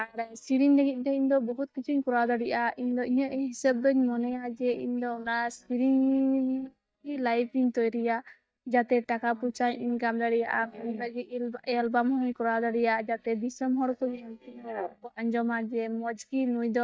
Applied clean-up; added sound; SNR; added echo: neural mask model DeepFilterNet 3.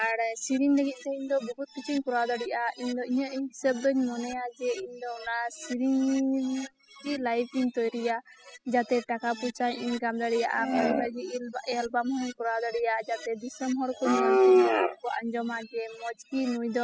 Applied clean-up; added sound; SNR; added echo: classical method spectral subtraction.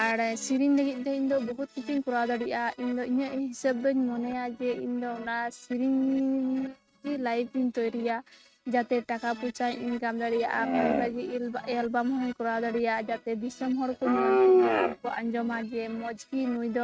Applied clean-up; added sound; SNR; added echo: neural mask model RNNoise.